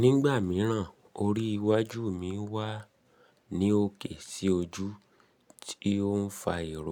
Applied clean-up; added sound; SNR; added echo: none; none; none; none.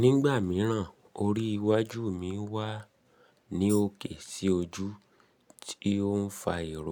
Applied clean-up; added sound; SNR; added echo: none; Tambourine; 15 dB; none.